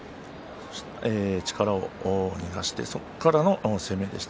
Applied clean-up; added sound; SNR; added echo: none; none; none; none.